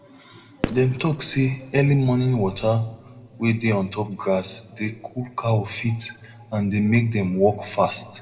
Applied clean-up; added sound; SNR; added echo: none; Fireworks; 12 dB; reverberation time 1.2 s.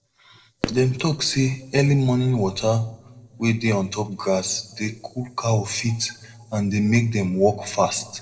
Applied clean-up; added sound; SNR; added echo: neural separator model SepFormer DNS4.